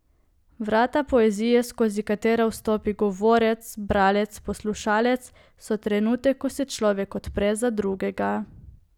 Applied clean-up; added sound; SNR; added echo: none; none; none; none.